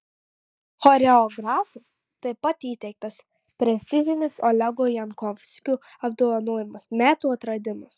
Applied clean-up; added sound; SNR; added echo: neural mask model DeepFilterNet 3.